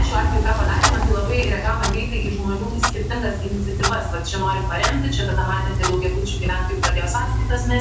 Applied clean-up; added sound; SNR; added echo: none; Clock; -4 dB; reverberation time 0.3 s.